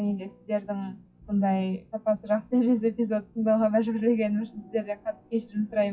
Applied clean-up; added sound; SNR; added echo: classical method WPE with log-MMSE.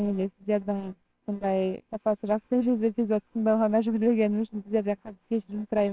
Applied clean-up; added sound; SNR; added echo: neural separator model SepFormer WHAMR!.